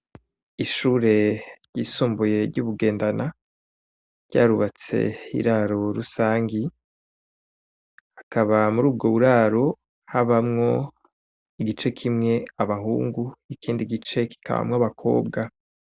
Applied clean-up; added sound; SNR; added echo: none; none; none; none.